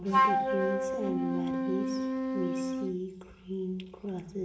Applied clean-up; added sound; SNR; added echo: none; Wind instrument, woodwind instrument; -4 dB; reverberation time 0.8 s.